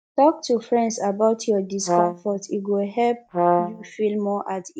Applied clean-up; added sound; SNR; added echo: neural mask model DeepFilterNet 3.